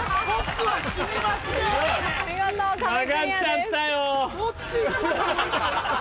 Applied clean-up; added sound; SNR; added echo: none; none; none; none.